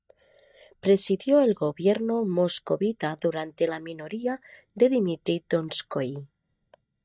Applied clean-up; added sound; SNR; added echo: neural mask model DeepFilterNet 3.